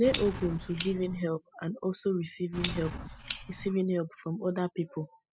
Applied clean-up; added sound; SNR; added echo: classical method spectral subtraction.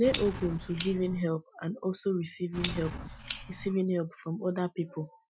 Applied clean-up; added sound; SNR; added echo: classical method Wiener filter.